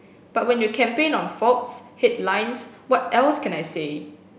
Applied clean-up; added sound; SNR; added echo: none; none; none; none.